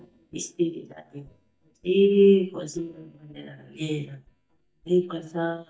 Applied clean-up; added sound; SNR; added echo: neural mask model DeepFilterNet 3.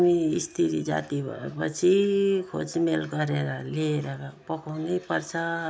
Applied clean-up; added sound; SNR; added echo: none; none; none; none.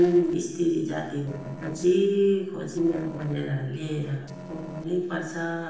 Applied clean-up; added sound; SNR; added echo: neural separator model SepFormer DNS4.